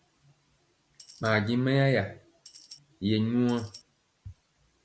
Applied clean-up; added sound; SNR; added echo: none; Tambourine; 19 dB; none.